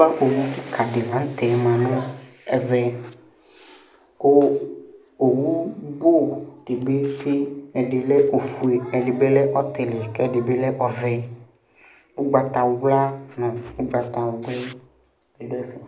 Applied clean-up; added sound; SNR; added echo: none; none; none; none.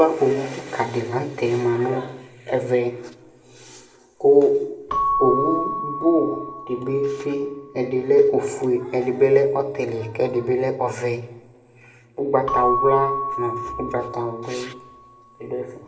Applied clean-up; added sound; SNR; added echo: none; Keyboard (musical) / Bell; 8 dB; reverberation time 1.1 s.